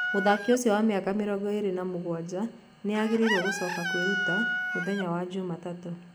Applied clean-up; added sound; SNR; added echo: none; Chicken, rooster; 6 dB; none.